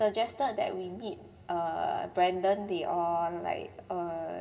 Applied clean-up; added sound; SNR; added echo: none; none; none; reverberation time 2.8 s.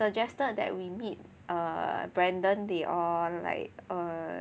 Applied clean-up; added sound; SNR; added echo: none; none; none; none.